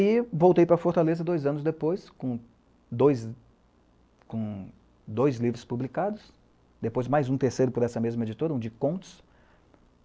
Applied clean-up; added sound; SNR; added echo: none; none; none; none.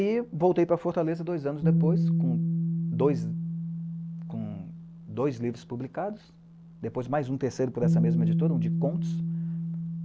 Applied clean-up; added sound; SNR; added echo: none; Bass guitar; -1 dB; none.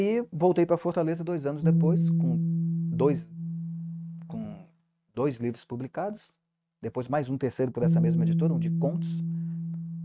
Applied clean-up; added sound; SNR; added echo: neural mask model RNNoise.